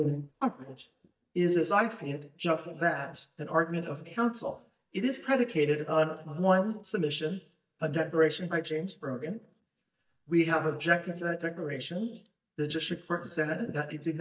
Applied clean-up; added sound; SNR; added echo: neural mask model DeepFilterNet 3.